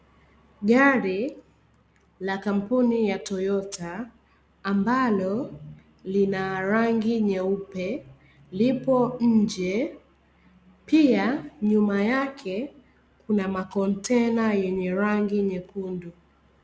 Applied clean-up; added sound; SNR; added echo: none; none; none; none.